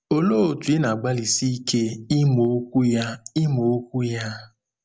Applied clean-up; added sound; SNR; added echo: none; none; none; none.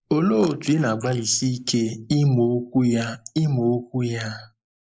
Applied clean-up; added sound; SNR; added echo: neural mask model Resemble Enhance denoiser.